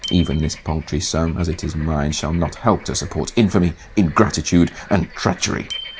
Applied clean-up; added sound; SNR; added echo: none; Bird / Frog + Bicycle bell; 17 dB; none.